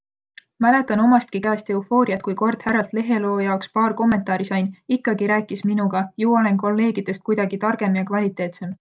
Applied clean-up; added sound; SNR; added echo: none; none; none; none.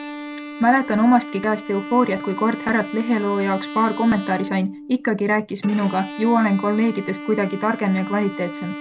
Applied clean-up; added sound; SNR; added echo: none; Bowed string instrument; 12 dB; none.